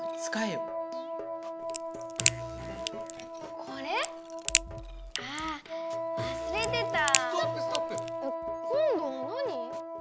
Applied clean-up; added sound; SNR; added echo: none; Crack + Wind instrument, woodwind instrument; -2 dB; none.